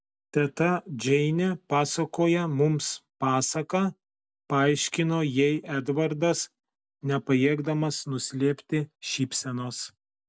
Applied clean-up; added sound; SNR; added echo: none; none; none; none.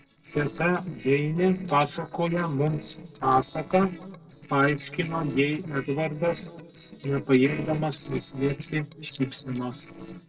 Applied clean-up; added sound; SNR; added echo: neural separator model SepFormer DNS4.